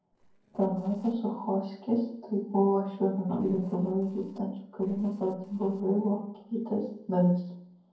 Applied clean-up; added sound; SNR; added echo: neural separator model SepFormer DNS4.